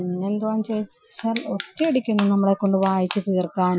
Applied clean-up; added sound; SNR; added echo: classical method Wiener filter.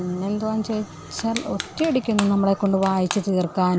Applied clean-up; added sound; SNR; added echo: none; Crushing; 13 dB; none.